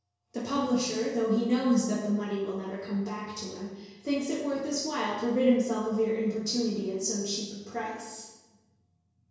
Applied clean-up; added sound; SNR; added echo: none; none; none; reverberation time 1.0 s.